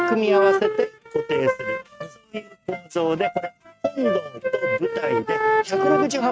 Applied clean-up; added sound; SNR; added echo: neural mask model RNNoise.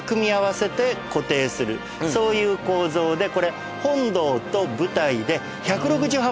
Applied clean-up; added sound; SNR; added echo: none; none; none; none.